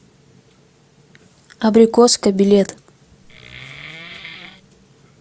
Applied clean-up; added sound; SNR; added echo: none; Wood; 18 dB; none.